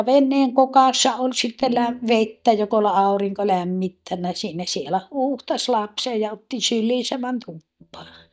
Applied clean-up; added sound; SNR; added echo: neural mask model DeepFilterNet 3.